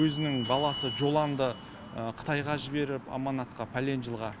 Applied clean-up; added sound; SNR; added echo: none; none; none; none.